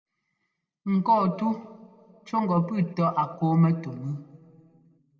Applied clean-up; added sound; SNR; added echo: none; none; none; reverberation time 1.5 s.